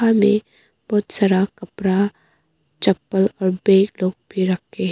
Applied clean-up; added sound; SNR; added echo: none; none; none; none.